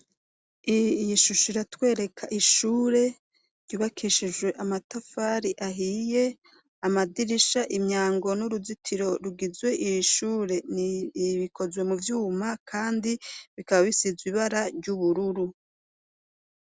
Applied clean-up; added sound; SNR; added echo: none; none; none; none.